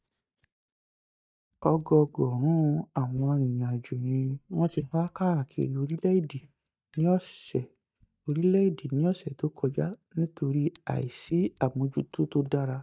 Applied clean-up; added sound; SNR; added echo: neural mask model DeepFilterNet 3.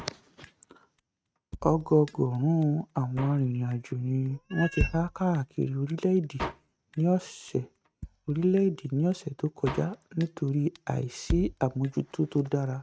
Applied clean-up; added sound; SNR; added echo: neural mask model RNNoise.